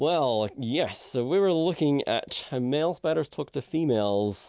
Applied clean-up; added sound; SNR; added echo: none; none; none; none.